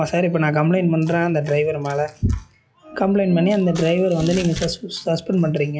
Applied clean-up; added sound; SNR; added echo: classical method log-MMSE.